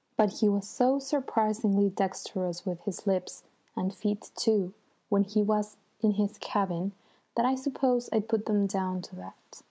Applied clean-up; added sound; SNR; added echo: none; none; none; none.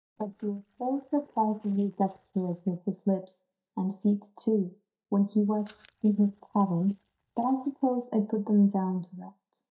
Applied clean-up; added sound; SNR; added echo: neural mask model DeepFilterNet 3.